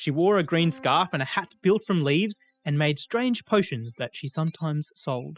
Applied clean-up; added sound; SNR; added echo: classical method spectral subtraction.